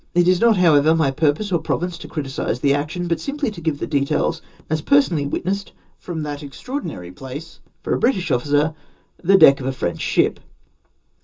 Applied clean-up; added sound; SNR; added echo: none; none; none; reverberation time 0.2 s.